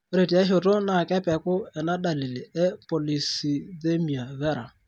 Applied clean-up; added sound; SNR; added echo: none; none; none; none.